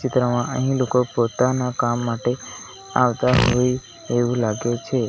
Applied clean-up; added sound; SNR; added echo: none; Fart; 0 dB; none.